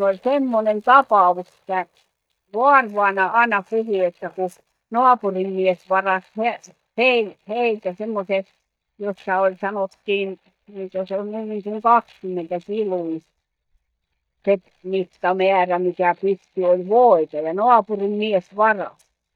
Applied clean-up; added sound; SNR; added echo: neural mask model DeepFilterNet 3.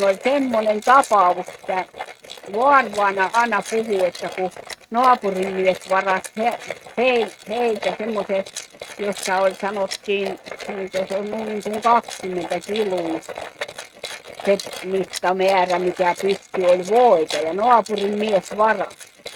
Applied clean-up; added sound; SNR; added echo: neural mask model RNNoise.